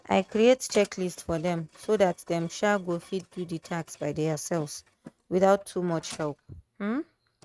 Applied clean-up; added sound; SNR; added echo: neural mask model RNNoise.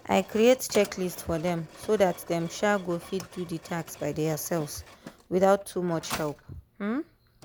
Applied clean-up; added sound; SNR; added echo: none; Mechanisms; 17 dB; none.